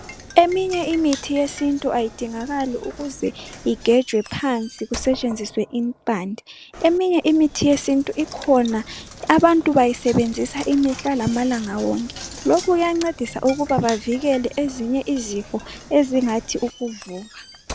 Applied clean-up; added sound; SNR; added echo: none; Knock; 17 dB; none.